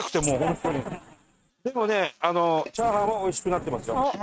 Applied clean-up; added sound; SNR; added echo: neural mask model RNNoise.